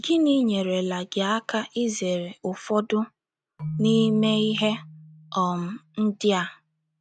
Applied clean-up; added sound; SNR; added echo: none; Keyboard (musical); 14 dB; none.